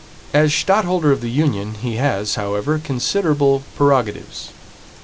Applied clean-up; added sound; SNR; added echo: none; none; none; none.